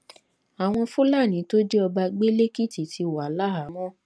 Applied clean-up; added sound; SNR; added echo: none; none; none; none.